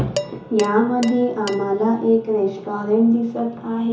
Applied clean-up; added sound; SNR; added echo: none; Dishes, pots, and pans; 16 dB; reverberation time 0.7 s.